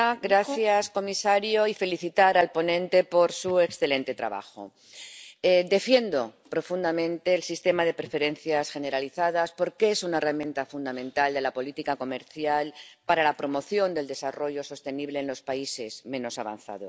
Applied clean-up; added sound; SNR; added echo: none; none; none; none.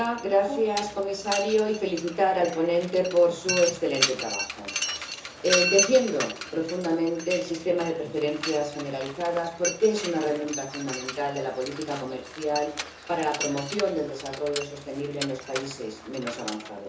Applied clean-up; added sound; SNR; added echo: none; Mechanisms; 7 dB; reverberation time 0.7 s.